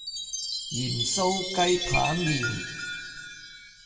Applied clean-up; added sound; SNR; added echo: none; Chime; 4 dB; reverberation time 1.5 s.